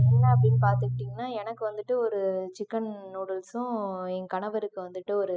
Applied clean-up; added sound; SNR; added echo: classical method spectral subtraction.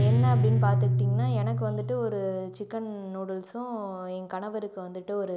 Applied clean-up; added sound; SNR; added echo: none; Guitar; -5 dB; none.